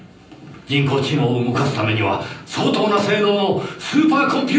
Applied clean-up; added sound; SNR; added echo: none; none; none; reverberation time 0.6 s.